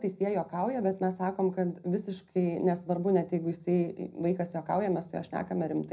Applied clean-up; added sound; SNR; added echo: none; none; none; reverberation time 0.4 s.